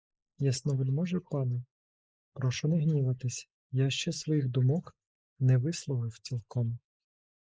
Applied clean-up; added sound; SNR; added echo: neural mask model Resemble Enhance denoiser.